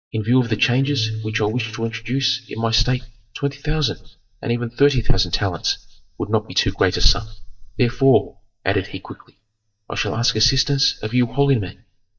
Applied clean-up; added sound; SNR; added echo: neural mask model DeepFilterNet 3.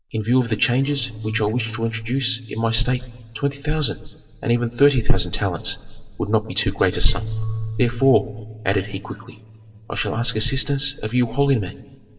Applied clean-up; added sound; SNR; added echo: neural separator model SepFormer DNS4.